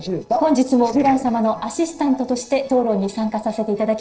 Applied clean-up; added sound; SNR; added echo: neural separator model SepFormer DNS4.